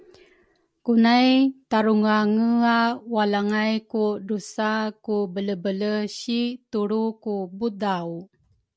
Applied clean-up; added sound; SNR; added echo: none; none; none; none.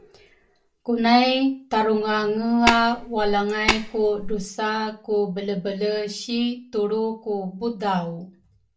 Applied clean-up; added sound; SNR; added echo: none; Tap; 3 dB; reverberation time 0.2 s.